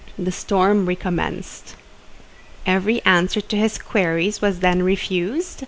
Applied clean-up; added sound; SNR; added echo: none; none; none; none.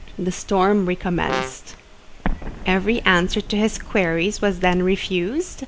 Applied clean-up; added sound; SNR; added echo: none; Explosion + Brass instrument; 10 dB; none.